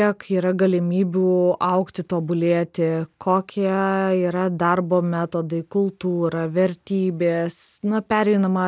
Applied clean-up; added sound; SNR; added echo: none; none; none; none.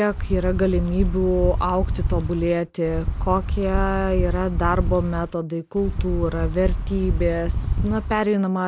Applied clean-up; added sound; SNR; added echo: none; Wind; 1 dB; none.